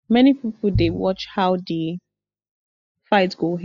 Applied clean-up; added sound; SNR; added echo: classical method spectral subtraction.